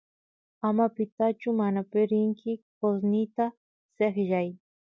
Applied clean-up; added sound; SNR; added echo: none; none; none; none.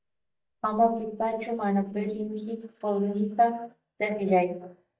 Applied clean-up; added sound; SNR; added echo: neural mask model DeepFilterNet 3.